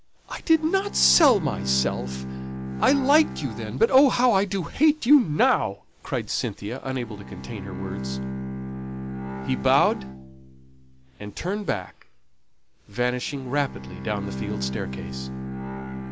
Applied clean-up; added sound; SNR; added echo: none; Bowed string instrument; 9 dB; none.